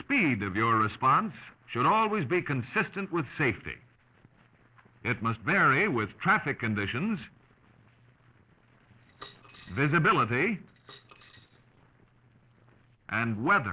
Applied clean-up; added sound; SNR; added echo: neural separator model SepFormer DNS4.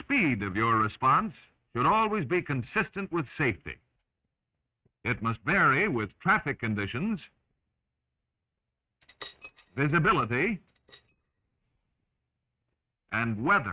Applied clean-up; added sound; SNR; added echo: neural mask model RNNoise.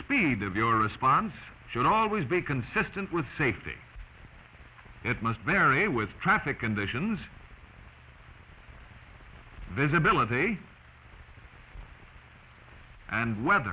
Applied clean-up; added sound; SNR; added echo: none; none; none; none.